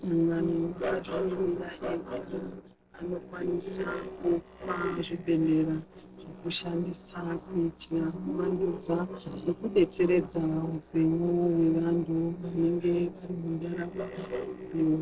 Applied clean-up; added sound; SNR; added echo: neural separator model SepFormer DNS4.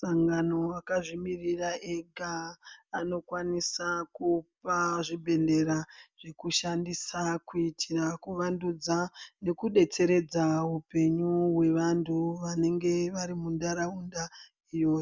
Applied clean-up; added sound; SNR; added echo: none; none; none; none.